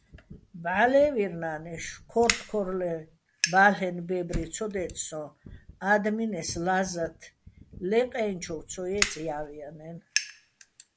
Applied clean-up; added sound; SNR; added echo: none; Fire; 9 dB; none.